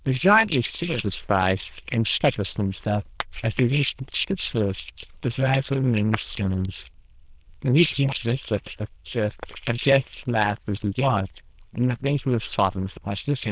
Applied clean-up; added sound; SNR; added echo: neural diffusion model UNIVERSE++.